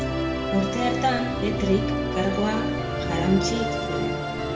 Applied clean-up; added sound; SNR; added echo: none; Musical instrument; -1 dB; reverberation time 0.9 s.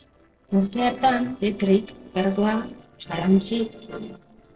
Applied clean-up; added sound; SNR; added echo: neural separator model SepFormer DNS4.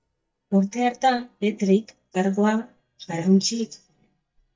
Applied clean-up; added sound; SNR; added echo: neural mask model DeepFilterNet 3.